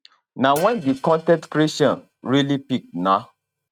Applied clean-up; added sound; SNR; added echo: neural mask model RNNoise.